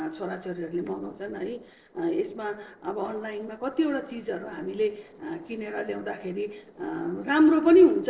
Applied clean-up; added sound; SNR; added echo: neural separator model SepFormer DNS4.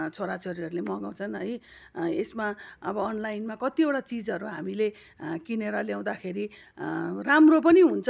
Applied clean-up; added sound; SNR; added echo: none; none; none; none.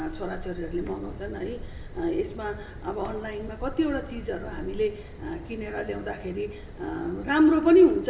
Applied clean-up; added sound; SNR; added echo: none; Fire; 12 dB; reverberation time 1.6 s.